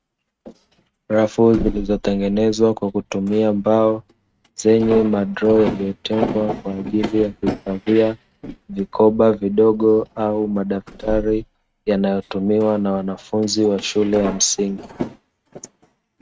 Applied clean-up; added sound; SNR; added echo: neural mask model RNNoise.